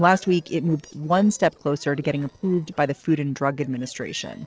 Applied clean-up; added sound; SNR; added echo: neural separator model SepFormer DNS4.